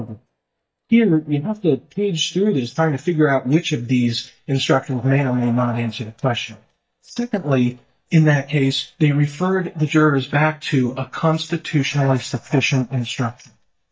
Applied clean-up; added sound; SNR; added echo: neural mask model DeepFilterNet 3.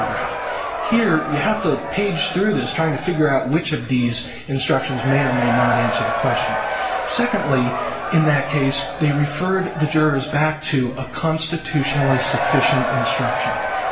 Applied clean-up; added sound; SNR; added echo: none; Crowd / Cheering; 4 dB; reverberation time 0.5 s.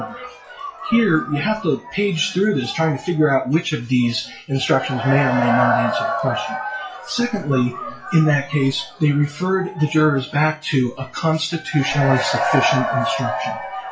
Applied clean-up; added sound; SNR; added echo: classical method WPE with log-MMSE.